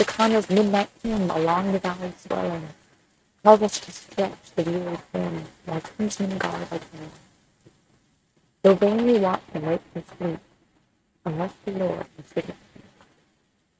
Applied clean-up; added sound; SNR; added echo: neural mask model RNNoise.